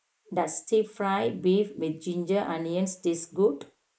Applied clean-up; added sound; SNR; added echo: neural mask model Resemble Enhance denoiser.